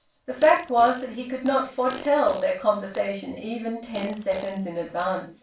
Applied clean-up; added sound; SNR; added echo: none; Fart; 18 dB; reverberation time 0.3 s.